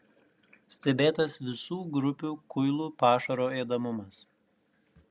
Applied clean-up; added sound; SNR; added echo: none; none; none; none.